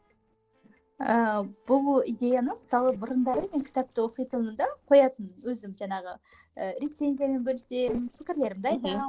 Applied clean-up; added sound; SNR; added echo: neural separator model SepFormer DNS4.